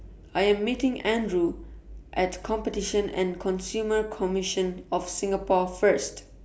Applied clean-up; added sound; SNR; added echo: none; none; none; none.